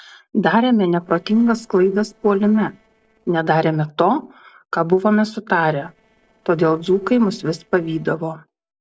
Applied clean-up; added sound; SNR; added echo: neural separator model SepFormer DNS4.